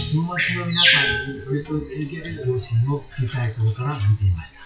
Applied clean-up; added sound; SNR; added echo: classical method WPE with log-MMSE.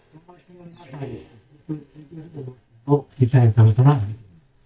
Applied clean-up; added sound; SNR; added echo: neural mask model DeepFilterNet 3.